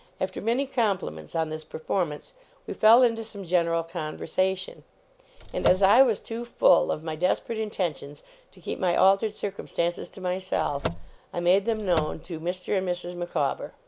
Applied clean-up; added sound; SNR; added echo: none; Car; 6 dB; none.